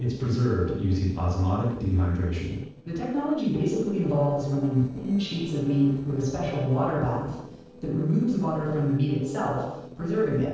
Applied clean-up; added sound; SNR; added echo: neural separator model SepFormer DNS4.